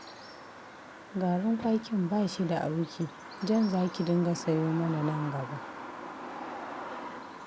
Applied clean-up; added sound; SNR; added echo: none; Bird vocalization, bird call, bird song; 11 dB; none.